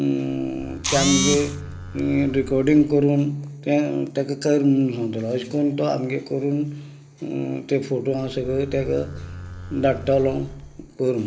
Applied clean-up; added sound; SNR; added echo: none; Livestock, farm animals, working animals; 14 dB; none.